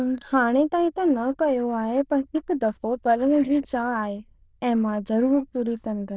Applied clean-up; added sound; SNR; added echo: neural diffusion model UNIVERSE++.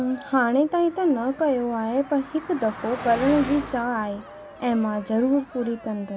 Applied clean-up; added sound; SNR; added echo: none; Car passing by + Cheering; 15 dB; none.